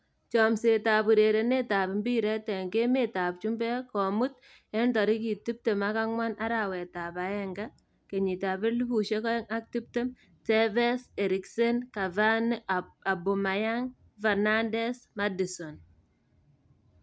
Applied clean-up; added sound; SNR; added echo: none; none; none; none.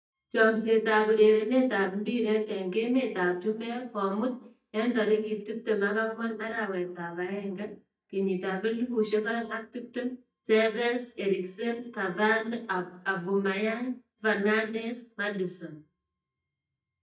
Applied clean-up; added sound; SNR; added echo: neural mask model DeepFilterNet 3.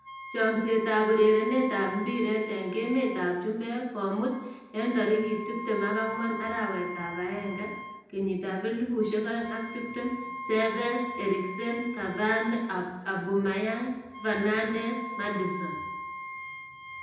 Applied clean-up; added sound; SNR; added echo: none; Wind instrument, woodwind instrument; 11 dB; reverberation time 0.9 s.